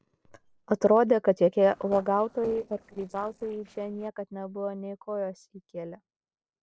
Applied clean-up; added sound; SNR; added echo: neural separator model SepFormer DNS4.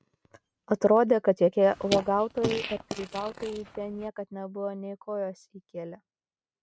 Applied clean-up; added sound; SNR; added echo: neural mask model RNNoise.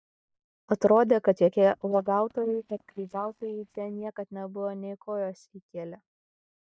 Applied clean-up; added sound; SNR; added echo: neural mask model DeepFilterNet 3.